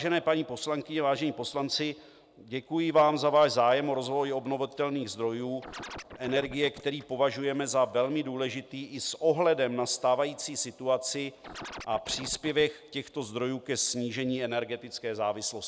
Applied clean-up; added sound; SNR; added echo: none; Scratching (performance technique); 14 dB; none.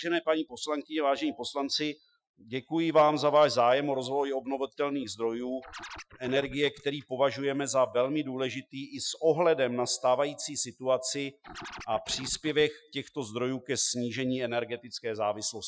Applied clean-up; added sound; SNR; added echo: classical method Wiener filter.